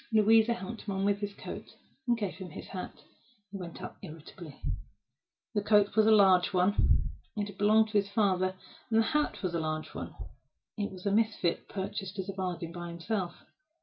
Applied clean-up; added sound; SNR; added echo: none; none; none; reverberation time 0.2 s.